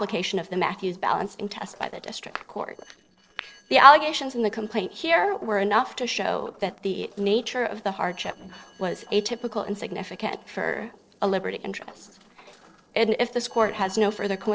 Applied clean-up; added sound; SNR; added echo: neural separator model SepFormer DNS4.